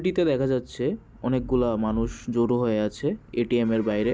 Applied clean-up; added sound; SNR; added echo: none; none; none; none.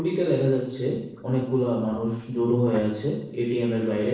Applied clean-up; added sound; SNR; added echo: neural separator model SepFormer DNS4.